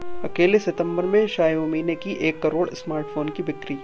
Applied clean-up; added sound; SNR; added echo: none; Wind instrument, woodwind instrument; 15 dB; none.